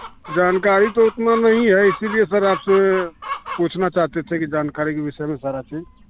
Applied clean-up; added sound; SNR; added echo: none; Chicken, rooster; 15 dB; none.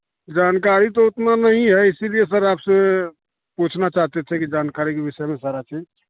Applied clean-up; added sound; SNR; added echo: none; none; none; none.